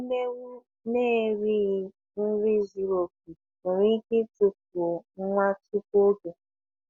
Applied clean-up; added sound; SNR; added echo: none; none; none; none.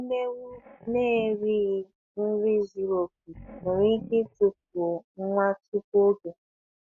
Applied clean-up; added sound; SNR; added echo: neural mask model RNNoise.